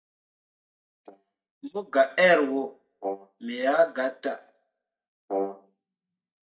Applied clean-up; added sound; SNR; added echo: neural mask model DeepFilterNet 3.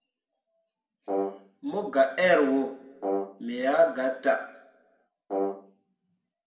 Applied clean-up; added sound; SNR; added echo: none; Brass instrument; 5 dB; reverberation time 0.7 s.